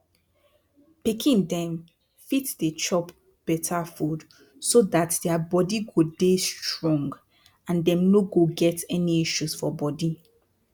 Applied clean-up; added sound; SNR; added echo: none; none; none; none.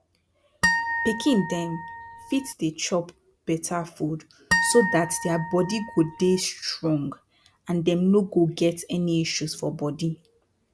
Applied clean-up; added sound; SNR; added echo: none; Harp; 3 dB; none.